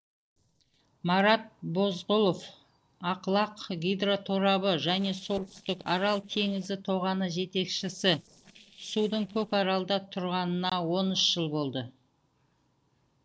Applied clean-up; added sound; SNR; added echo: neural separator model SepFormer DNS4.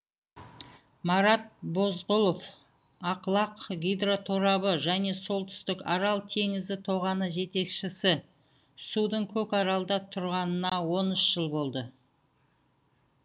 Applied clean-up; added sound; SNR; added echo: none; none; none; none.